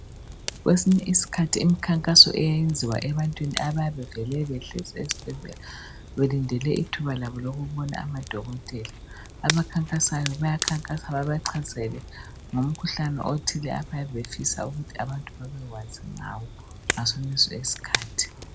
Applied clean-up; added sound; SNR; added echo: none; Crackle; 11 dB; none.